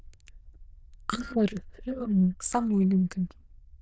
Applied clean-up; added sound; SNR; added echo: neural diffusion model UNIVERSE++.